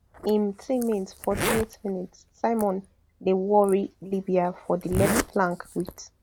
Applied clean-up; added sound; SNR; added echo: none; Zipper (clothing); 8 dB; none.